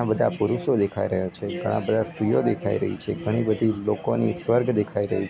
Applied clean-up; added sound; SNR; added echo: none; none; none; none.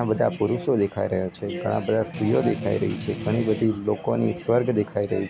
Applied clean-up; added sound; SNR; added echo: none; Strum; 9 dB; none.